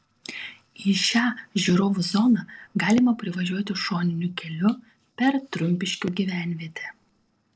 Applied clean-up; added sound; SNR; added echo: neural separator model SepFormer DNS4.